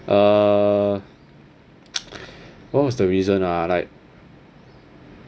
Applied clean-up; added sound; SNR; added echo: none; none; none; none.